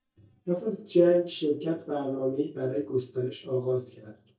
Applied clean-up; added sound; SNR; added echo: neural mask model DeepFilterNet 3.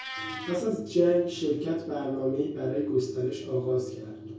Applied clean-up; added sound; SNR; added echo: none; Meow; 17 dB; reverberation time 0.6 s.